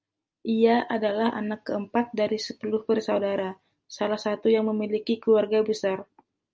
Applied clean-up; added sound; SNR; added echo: none; none; none; none.